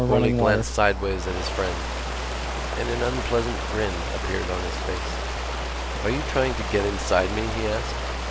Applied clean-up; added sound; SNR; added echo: none; Stream; 4 dB; none.